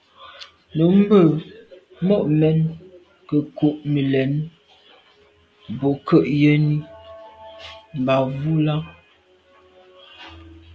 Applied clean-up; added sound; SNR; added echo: none; none; none; none.